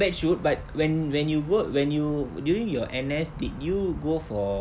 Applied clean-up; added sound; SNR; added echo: none; none; none; none.